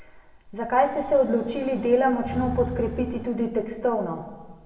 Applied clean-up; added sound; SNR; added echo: none; Breathing; 12 dB; reverberation time 1.1 s.